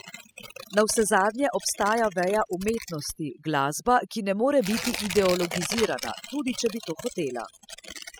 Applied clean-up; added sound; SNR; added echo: classical method spectral subtraction.